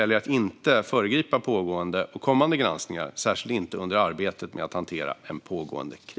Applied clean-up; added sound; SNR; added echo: none; none; none; none.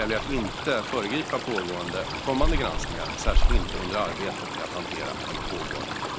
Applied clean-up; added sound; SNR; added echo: none; Stream; -4 dB; none.